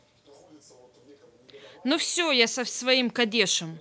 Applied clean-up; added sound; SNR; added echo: none; none; none; none.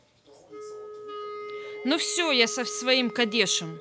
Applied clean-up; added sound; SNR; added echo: none; Wind instrument, woodwind instrument; 12 dB; none.